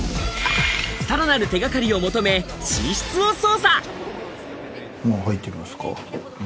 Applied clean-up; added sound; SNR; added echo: none; none; none; none.